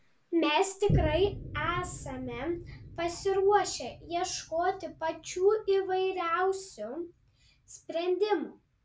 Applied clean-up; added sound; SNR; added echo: none; Boom; 9 dB; none.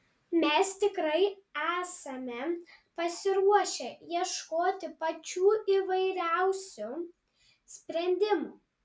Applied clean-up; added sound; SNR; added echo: none; none; none; none.